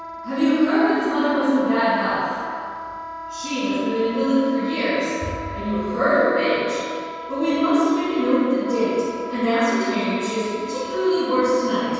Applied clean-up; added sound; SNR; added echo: none; Wind instrument, woodwind instrument; 12 dB; reverberation time 2.1 s.